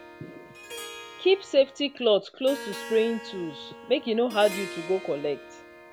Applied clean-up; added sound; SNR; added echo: none; Harp; 14 dB; none.